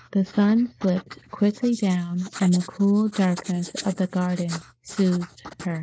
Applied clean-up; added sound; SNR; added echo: neural mask model Resemble Enhance denoiser.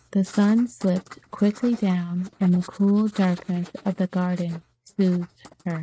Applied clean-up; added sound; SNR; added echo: neural mask model RNNoise.